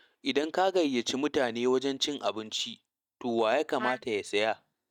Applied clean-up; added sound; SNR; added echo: neural mask model DeepFilterNet 3.